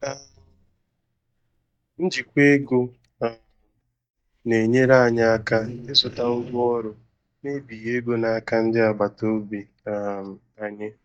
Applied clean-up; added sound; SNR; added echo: neural mask model DeepFilterNet 3.